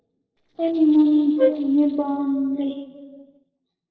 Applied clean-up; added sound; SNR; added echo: neural separator model SepFormer DNS4.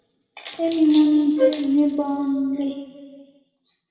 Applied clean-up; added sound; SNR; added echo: none; Wind instrument, woodwind instrument; 2 dB; reverberation time 1.7 s.